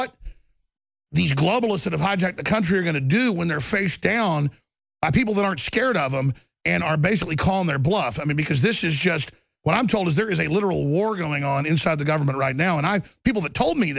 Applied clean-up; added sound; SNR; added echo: none; none; none; none.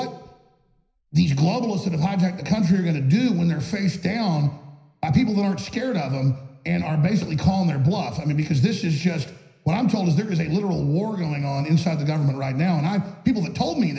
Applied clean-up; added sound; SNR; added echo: none; none; none; reverberation time 0.9 s.